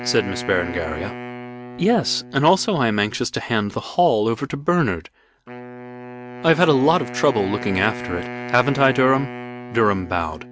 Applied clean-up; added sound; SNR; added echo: none; Wind instrument, woodwind instrument; 13 dB; none.